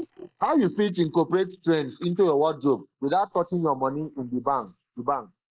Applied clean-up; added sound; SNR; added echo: neural mask model Resemble Enhance denoiser.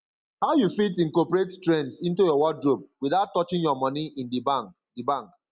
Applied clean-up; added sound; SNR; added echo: none; none; none; none.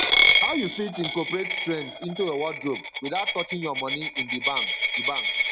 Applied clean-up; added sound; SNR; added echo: none; Coin (dropping); -5 dB; none.